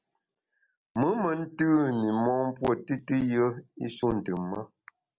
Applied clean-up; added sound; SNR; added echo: none; none; none; none.